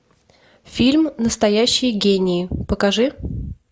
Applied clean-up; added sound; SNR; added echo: none; none; none; none.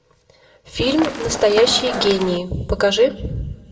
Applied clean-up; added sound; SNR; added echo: none; Run; 7 dB; reverberation time 0.7 s.